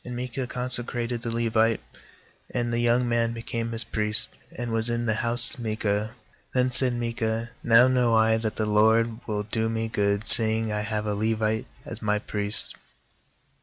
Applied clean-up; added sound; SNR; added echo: none; none; none; none.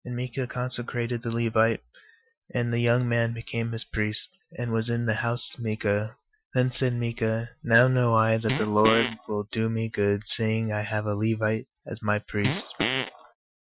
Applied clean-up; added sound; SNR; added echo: classical method Wiener filter.